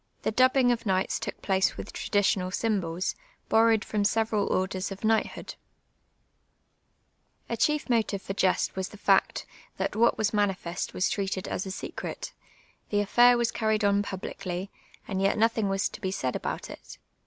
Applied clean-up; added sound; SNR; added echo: none; none; none; none.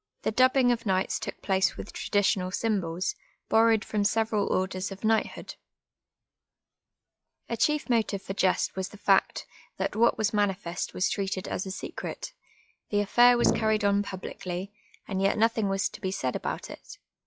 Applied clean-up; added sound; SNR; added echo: classical method log-MMSE.